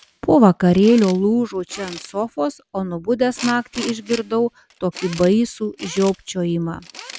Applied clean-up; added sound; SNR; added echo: none; Tools; 19 dB; none.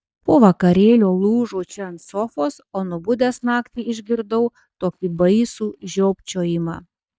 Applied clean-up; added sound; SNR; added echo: neural mask model DeepFilterNet 3.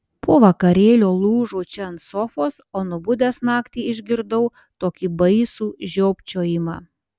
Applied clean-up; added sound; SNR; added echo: none; none; none; none.